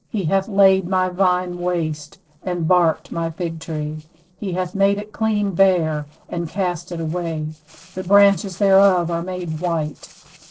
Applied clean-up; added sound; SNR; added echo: neural separator model SepFormer DNS4.